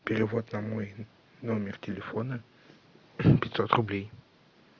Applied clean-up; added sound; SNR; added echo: none; none; none; none.